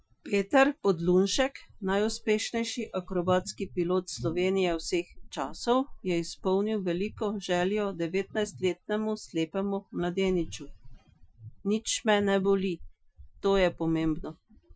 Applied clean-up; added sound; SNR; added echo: classical method Wiener filter.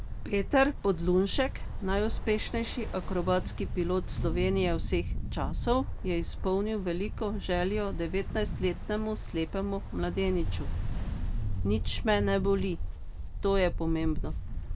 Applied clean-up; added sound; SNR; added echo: none; Ocean; 2 dB; none.